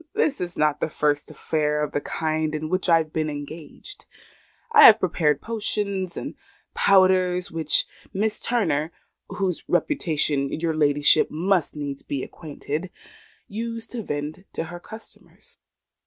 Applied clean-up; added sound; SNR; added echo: none; none; none; none.